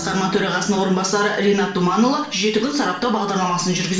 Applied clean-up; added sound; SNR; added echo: none; Bowed string instrument; 19 dB; reverberation time 0.6 s.